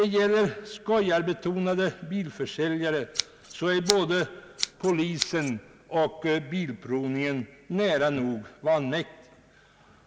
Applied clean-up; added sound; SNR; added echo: none; Scissors; 8 dB; none.